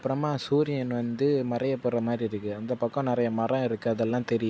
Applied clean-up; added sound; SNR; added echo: none; none; none; none.